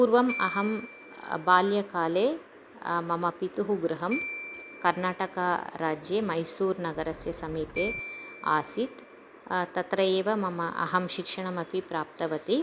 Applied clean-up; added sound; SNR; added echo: none; Glockenspiel + Wind; 15 dB; none.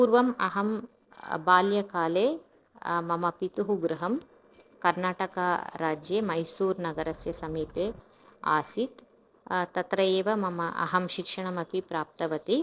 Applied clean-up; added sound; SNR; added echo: neural separator model SepFormer DNS4.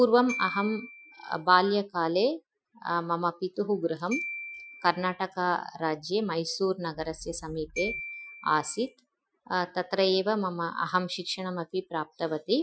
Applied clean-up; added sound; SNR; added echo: classical method Wiener filter.